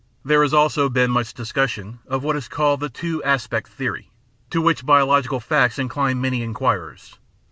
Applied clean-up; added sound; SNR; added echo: none; none; none; none.